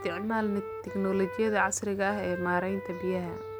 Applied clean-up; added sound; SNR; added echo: none; Wind instrument, woodwind instrument; 10 dB; none.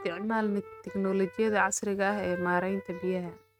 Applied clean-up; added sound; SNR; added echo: neural mask model RNNoise.